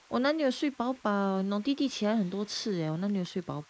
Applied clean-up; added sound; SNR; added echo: neural mask model Resemble Enhance denoiser.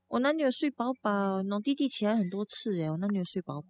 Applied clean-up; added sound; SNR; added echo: classical method spectral subtraction.